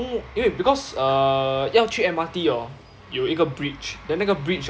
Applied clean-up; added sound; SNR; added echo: none; none; none; none.